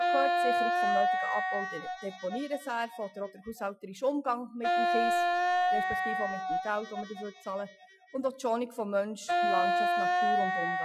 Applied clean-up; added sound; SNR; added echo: classical method Wiener filter.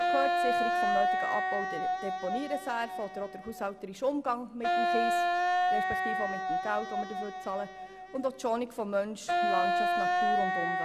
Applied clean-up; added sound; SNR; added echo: none; Wind instrument, woodwind instrument; -5 dB; none.